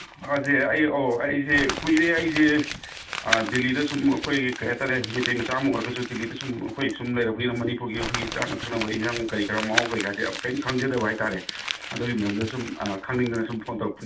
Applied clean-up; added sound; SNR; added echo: none; Crumpling, crinkling; 9 dB; reverberation time 0.2 s.